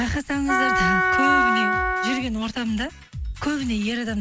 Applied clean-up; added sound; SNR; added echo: none; Wind instrument, woodwind instrument; -4 dB; none.